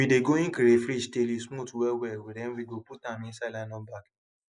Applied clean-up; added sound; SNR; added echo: neural mask model Resemble Enhance denoiser.